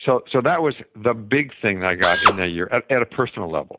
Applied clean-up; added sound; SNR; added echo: none; Drill; -1 dB; none.